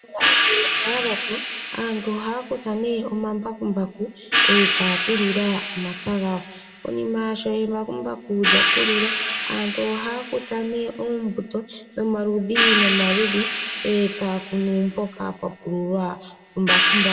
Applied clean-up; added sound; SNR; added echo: none; Crash cymbal / Hi-hat; -3 dB; reverberation time 1.2 s.